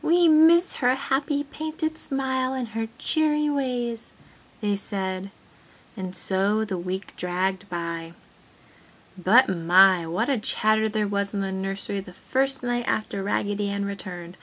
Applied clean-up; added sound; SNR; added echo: none; none; none; none.